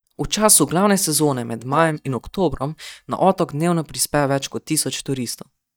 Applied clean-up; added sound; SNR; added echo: neural mask model DeepFilterNet 3.